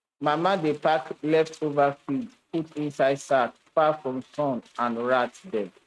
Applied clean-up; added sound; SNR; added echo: neural mask model RNNoise.